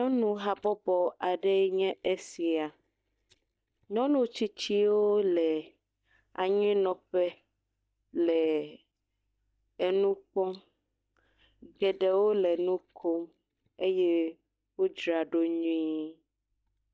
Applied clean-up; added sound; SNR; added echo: neural mask model DeepFilterNet 3.